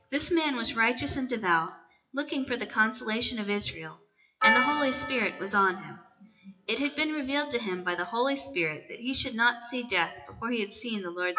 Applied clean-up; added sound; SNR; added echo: classical method WPE with log-MMSE.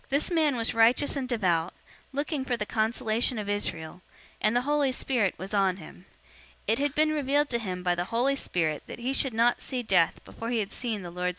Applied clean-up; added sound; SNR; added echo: none; none; none; none.